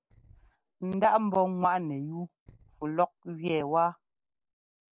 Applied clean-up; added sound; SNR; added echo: neural separator model SepFormer DNS4.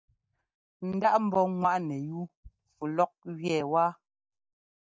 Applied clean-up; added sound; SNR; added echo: neural mask model DeepFilterNet 3.